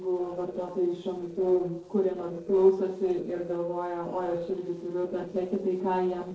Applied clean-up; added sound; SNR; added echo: neural separator model SepFormer DNS4.